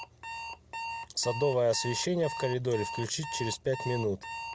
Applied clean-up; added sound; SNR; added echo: none; Alarm; 8 dB; none.